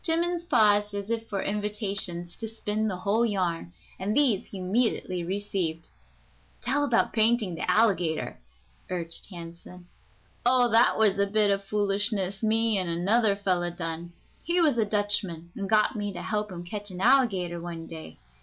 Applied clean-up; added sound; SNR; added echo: none; none; none; none.